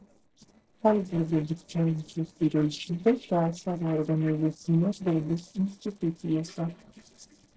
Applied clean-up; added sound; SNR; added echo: neural separator model SepFormer DNS4.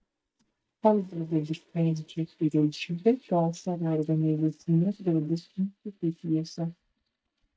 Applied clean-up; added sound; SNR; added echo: neural mask model DeepFilterNet 3.